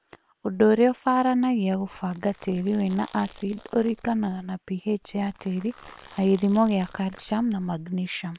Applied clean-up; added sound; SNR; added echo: neural separator model SepFormer WHAM!.